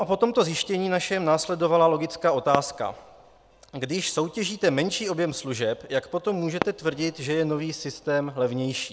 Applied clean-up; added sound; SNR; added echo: none; Fireworks; 17 dB; none.